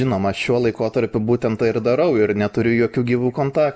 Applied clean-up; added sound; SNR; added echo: none; none; none; none.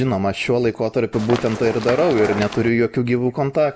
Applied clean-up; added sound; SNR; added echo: none; Run; 9 dB; none.